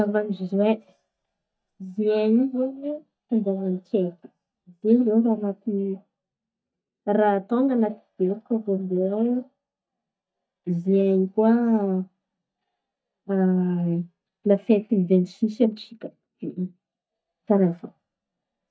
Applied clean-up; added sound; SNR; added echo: neural mask model DeepFilterNet 3.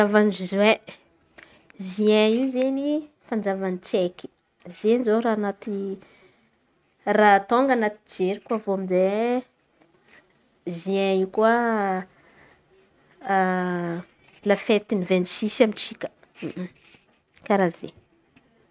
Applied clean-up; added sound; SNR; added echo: none; none; none; none.